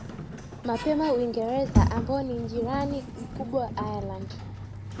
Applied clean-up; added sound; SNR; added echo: none; Sliding door; 1 dB; none.